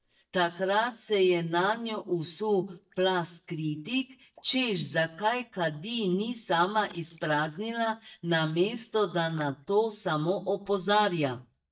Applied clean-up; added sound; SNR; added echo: neural mask model DeepFilterNet 3.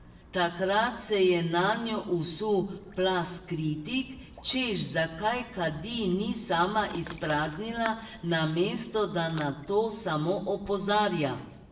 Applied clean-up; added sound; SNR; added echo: none; Ocean; 19 dB; reverberation time 0.7 s.